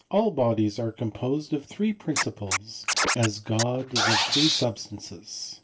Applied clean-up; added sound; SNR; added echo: none; Scratching (performance technique); 0 dB; reverberation time 0.2 s.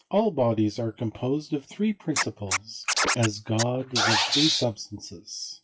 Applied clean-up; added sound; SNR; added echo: classical method WPE with log-MMSE.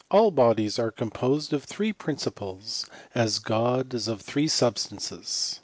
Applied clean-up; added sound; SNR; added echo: none; none; none; none.